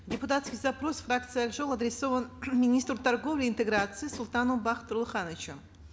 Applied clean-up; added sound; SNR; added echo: none; Train; 18 dB; none.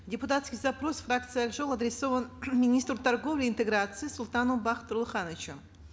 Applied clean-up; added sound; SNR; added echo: none; none; none; none.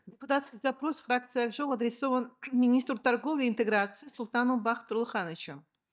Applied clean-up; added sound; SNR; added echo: neural mask model DeepFilterNet 3.